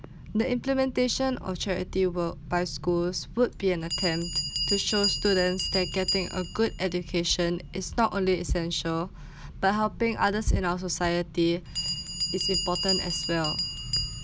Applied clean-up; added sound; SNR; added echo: none; Bell; 7 dB; none.